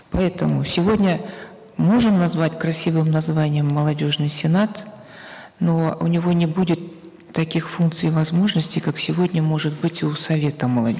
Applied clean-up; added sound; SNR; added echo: none; none; none; none.